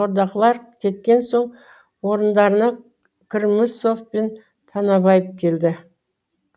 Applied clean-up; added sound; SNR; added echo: none; none; none; none.